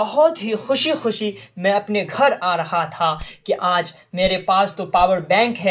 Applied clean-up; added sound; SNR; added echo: neural mask model Resemble Enhance denoiser.